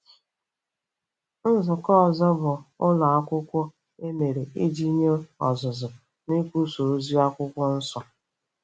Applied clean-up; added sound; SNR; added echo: none; none; none; none.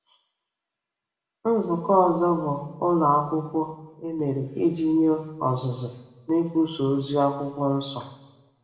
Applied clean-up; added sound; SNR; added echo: none; none; none; reverberation time 0.9 s.